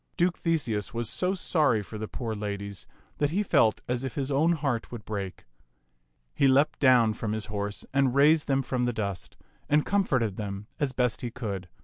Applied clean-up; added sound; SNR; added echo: none; none; none; none.